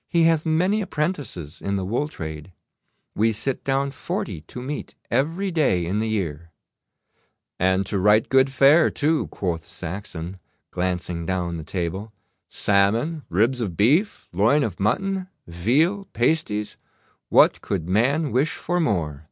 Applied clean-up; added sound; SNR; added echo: none; none; none; none.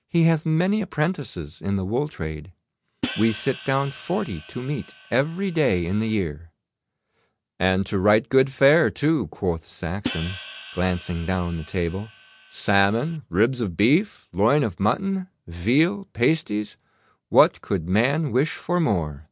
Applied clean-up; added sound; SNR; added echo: none; Hi-hat; 14 dB; none.